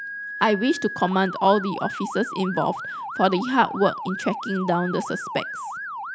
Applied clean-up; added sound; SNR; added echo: none; Motor vehicle (road) / Siren; 9 dB; none.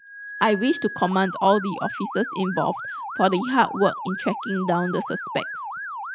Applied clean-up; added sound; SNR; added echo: classical method spectral subtraction.